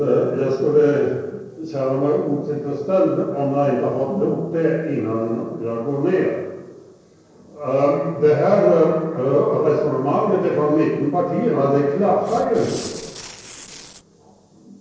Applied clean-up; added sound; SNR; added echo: neural separator model SepFormer DNS4.